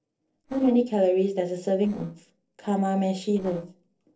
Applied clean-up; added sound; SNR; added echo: neural separator model SepFormer DNS4.